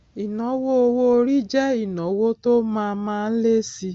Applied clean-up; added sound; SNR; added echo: none; none; none; none.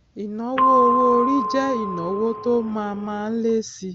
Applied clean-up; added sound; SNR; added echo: none; Percussion; 0 dB; none.